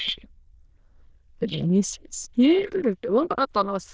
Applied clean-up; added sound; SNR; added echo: neural diffusion model UNIVERSE++.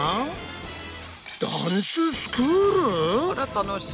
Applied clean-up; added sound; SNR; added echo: none; none; none; none.